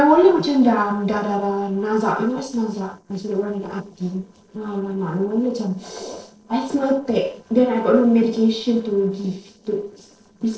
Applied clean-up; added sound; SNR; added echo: neural separator model SepFormer DNS4.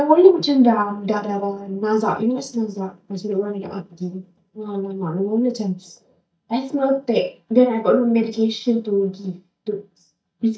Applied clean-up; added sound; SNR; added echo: neural mask model DeepFilterNet 3.